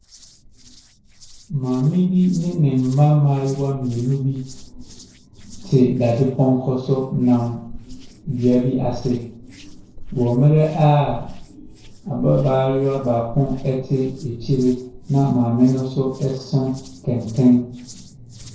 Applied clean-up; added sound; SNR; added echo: neural separator model SepFormer DNS4.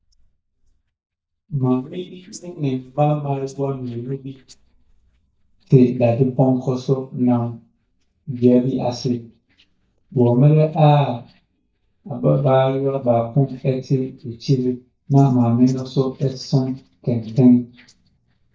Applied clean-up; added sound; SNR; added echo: neural mask model DeepFilterNet 3.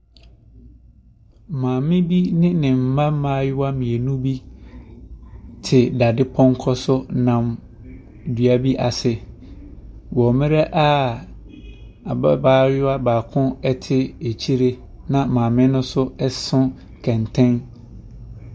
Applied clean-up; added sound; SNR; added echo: none; none; none; none.